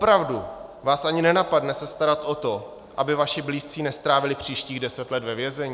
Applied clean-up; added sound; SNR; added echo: none; none; none; none.